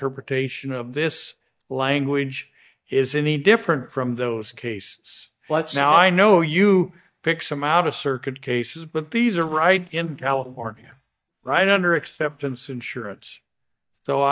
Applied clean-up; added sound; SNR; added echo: neural mask model DeepFilterNet 3.